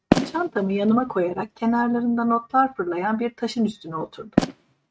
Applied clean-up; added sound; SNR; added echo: neural mask model RNNoise.